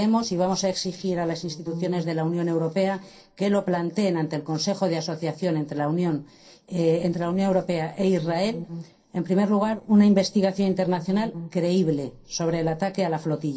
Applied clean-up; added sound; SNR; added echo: neural separator model SepFormer DNS4.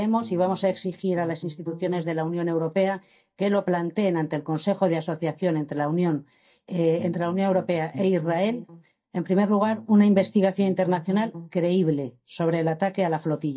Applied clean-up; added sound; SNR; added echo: neural mask model DeepFilterNet 3.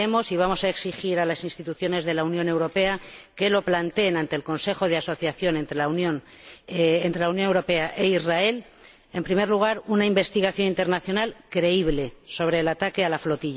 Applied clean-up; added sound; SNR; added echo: none; none; none; none.